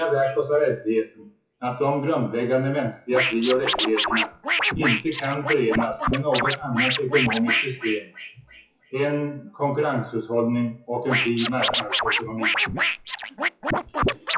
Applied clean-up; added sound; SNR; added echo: classical method WPE with log-MMSE.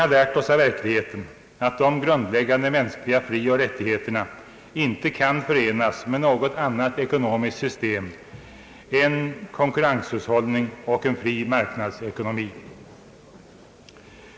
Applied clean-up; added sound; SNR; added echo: none; none; none; none.